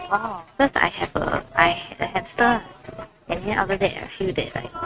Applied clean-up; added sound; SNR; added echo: neural mask model RNNoise.